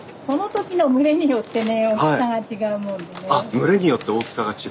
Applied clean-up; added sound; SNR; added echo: none; none; none; none.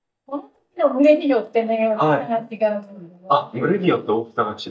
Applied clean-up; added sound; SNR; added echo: neural mask model DeepFilterNet 3.